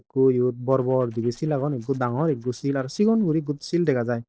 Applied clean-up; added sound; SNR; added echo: neural separator model SepFormer DNS4.